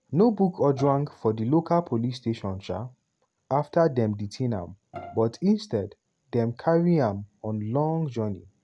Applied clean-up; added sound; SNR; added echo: none; Bowed string instrument; 19 dB; none.